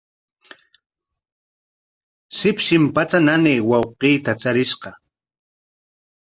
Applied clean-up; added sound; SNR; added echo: none; none; none; none.